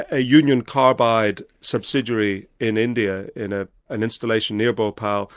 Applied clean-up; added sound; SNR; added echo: neural separator model SepFormer DNS4.